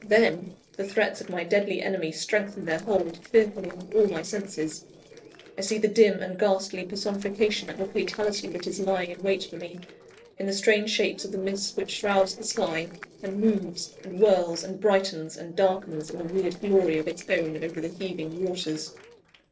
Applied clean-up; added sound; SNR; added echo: neural separator model SepFormer DNS4.